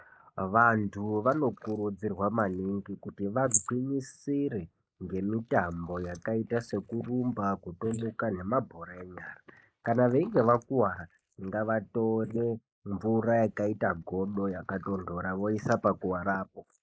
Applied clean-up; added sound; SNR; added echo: neural mask model Resemble Enhance denoiser.